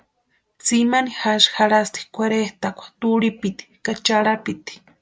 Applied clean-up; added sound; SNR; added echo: none; none; none; none.